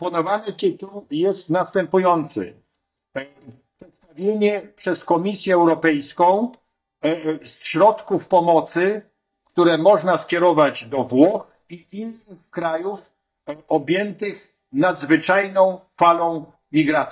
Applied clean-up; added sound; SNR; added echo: neural mask model DeepFilterNet 3.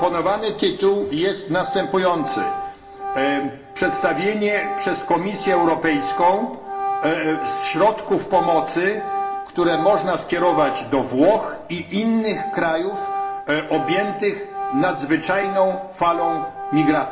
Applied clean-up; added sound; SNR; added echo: none; Organ; 7 dB; reverberation time 0.6 s.